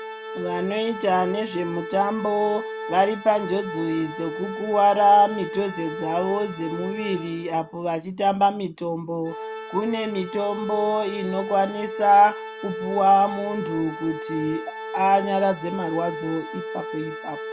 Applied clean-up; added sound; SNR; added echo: none; Organ; 10 dB; none.